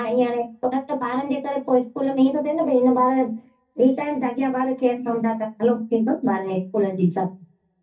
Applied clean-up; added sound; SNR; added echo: none; none; none; reverberation time 0.3 s.